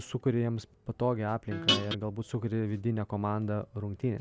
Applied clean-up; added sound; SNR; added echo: none; Guitar; -3 dB; none.